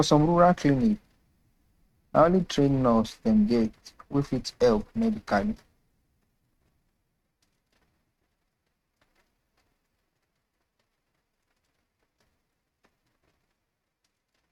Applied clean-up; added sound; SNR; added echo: neural mask model RNNoise.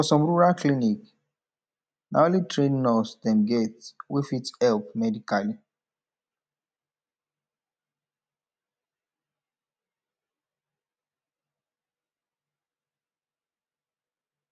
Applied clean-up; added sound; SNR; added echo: none; none; none; none.